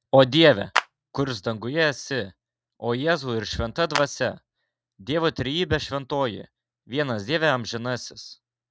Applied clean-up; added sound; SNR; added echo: neural mask model RNNoise.